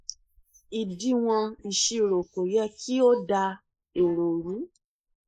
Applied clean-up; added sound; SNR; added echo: neural mask model Resemble Enhance denoiser.